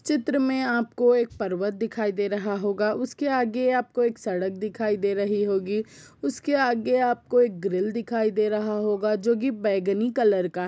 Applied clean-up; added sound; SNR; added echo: none; none; none; none.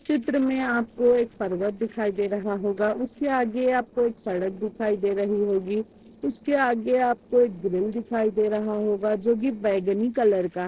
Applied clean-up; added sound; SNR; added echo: neural separator model SepFormer DNS4.